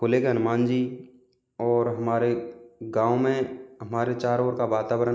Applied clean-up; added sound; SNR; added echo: none; none; none; none.